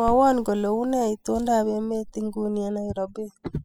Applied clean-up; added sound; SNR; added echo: classical method spectral subtraction.